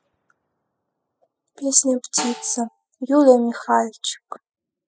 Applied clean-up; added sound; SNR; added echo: classical method spectral subtraction.